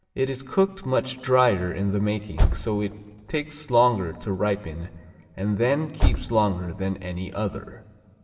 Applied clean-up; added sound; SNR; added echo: none; Car; 1 dB; reverberation time 1.6 s.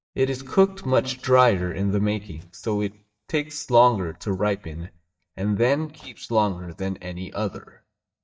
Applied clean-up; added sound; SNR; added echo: neural mask model DeepFilterNet 3.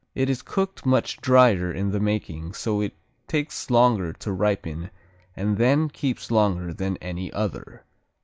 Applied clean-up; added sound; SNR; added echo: none; none; none; none.